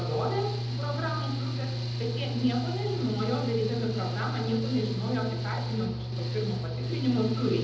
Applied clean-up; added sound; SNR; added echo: none; Mechanical fan / Engine; 0 dB; reverberation time 0.8 s.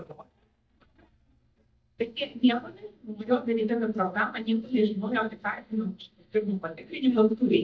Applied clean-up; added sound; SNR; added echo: neural mask model DeepFilterNet 3.